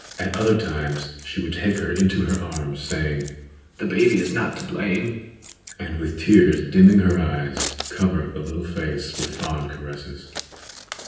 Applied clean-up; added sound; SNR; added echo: none; Scissors; 16 dB; reverberation time 0.9 s.